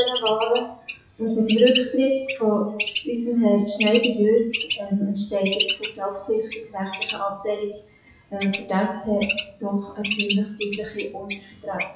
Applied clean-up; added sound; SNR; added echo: classical method WPE with log-MMSE.